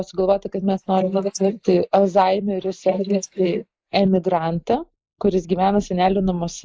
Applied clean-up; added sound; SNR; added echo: neural mask model Resemble Enhance denoiser.